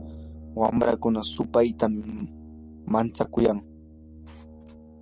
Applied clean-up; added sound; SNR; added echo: none; Brass instrument; 16 dB; none.